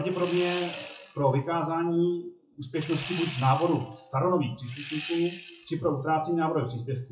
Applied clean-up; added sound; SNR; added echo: classical method WPE with log-MMSE.